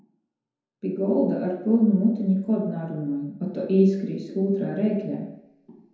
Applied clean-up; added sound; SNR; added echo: none; none; none; reverberation time 0.9 s.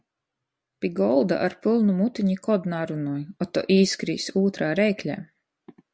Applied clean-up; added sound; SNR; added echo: none; none; none; none.